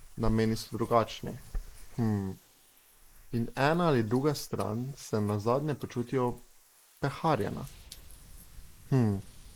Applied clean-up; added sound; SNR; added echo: neural mask model Resemble Enhance denoiser.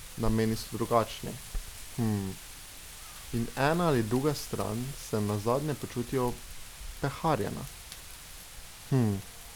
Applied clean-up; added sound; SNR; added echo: none; Wind; 10 dB; none.